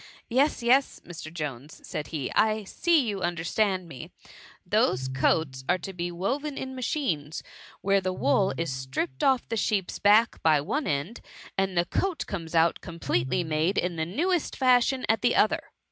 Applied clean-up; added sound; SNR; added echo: none; Piano; 11 dB; none.